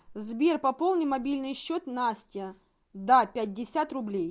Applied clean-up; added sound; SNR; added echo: none; none; none; none.